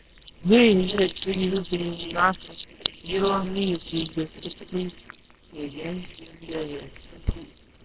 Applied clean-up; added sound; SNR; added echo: neural separator model SepFormer WHAMR!.